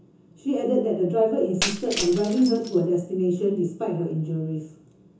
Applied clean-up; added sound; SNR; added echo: none; Shatter; 10 dB; reverberation time 0.6 s.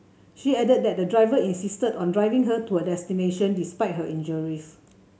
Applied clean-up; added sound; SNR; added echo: none; none; none; none.